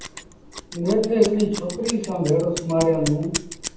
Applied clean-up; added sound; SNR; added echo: none; Scissors; 11 dB; reverberation time 0.8 s.